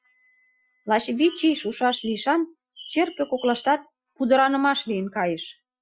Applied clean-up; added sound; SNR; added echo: classical method Wiener filter.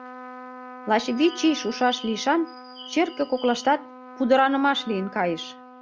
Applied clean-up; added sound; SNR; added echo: none; Bird + Trumpet; 16 dB; none.